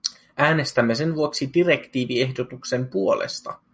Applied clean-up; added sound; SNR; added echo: none; none; none; none.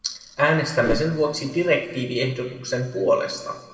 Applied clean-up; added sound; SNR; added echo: none; Whoosh, swoosh, swish; 13 dB; reverberation time 2.0 s.